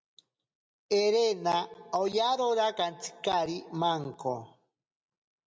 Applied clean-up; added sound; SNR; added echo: none; none; none; none.